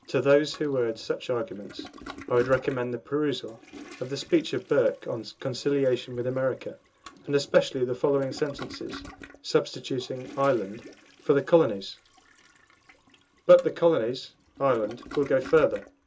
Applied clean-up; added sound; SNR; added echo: none; Toilet flush; 20 dB; reverberation time 0.2 s.